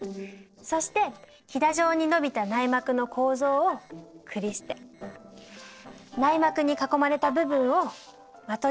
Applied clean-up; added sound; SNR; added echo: neural separator model SepFormer DNS4.